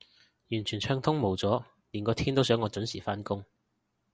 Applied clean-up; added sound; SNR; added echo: none; none; none; none.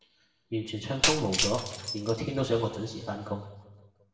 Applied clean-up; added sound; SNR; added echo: none; Shatter; 1 dB; reverberation time 1.2 s.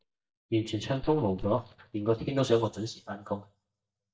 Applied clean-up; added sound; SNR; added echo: neural mask model DeepFilterNet 3.